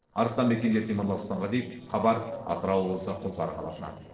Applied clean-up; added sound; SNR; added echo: neural separator model SepFormer DNS4.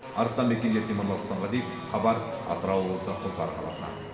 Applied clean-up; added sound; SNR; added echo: none; Guitar; 12 dB; reverberation time 2.1 s.